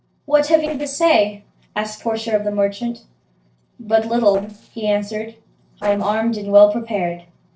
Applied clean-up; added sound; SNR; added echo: neural separator model SepFormer DNS4.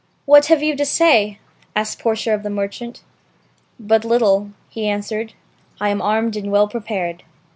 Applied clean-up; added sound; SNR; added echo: none; none; none; none.